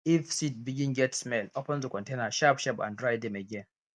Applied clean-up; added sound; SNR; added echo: none; none; none; none.